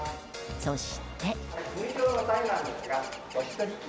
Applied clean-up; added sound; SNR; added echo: none; Bird; 15 dB; none.